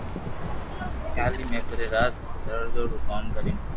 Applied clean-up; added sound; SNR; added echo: none; Bird; -5 dB; none.